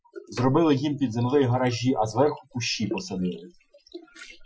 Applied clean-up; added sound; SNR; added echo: classical method Wiener filter.